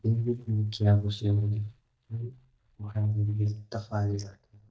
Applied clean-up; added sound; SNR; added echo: neural mask model DeepFilterNet 3.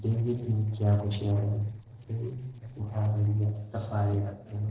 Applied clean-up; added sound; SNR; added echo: neural separator model SepFormer DNS4.